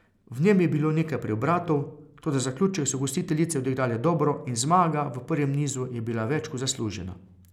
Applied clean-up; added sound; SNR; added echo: none; none; none; none.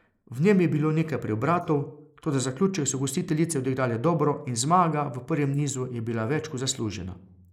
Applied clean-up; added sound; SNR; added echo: neural mask model Resemble Enhance denoiser.